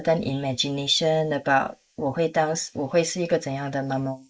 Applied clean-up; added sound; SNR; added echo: neural mask model Resemble Enhance denoiser.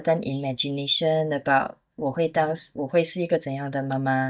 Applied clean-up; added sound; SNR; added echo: neural mask model DeepFilterNet 3.